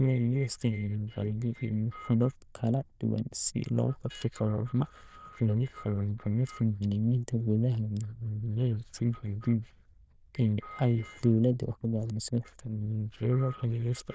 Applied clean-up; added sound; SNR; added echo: neural diffusion model UNIVERSE++.